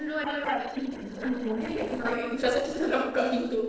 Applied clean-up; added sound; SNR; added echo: neural separator model SepFormer DNS4.